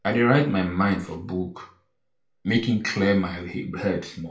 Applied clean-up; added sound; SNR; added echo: none; none; none; reverberation time 0.3 s.